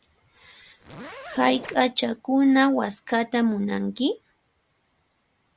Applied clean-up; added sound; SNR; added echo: none; Zipper (clothing); 15 dB; none.